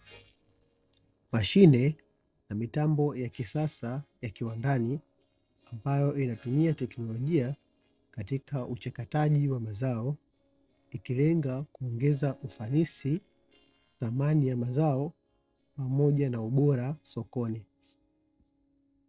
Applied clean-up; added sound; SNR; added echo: neural separator model SepFormer DNS4.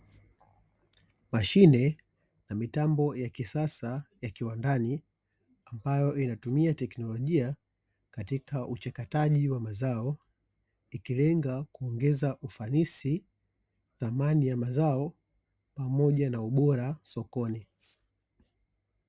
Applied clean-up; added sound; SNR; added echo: none; none; none; none.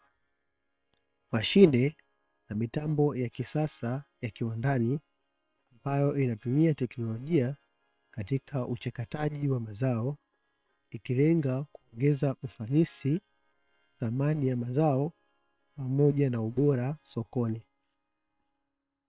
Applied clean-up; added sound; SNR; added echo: neural separator model SepFormer WHAM!.